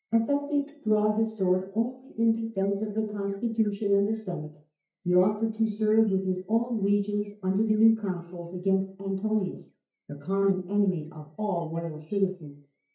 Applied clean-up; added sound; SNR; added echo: neural mask model DeepFilterNet 3.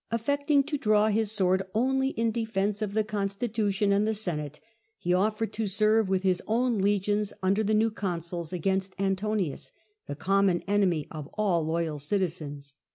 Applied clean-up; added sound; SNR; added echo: none; none; none; none.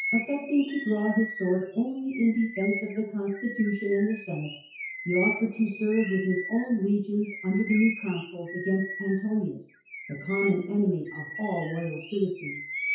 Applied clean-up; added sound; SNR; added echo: classical method WPE with log-MMSE.